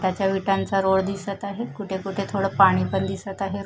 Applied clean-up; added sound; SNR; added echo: none; none; none; none.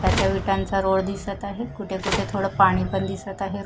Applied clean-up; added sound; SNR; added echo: none; Fireworks + Telephone; 6 dB; none.